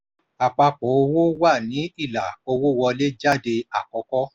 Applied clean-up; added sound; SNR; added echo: none; none; none; none.